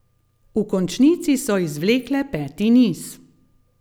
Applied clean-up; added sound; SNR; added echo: none; none; none; none.